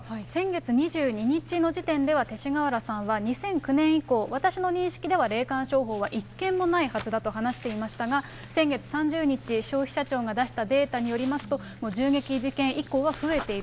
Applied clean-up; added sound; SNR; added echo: none; Writing; 18 dB; none.